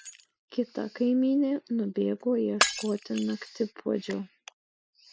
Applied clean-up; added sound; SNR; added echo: none; Shatter; 8 dB; none.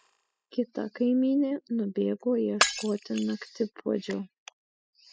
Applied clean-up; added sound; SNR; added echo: classical method spectral subtraction.